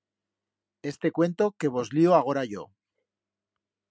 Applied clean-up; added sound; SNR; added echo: none; none; none; none.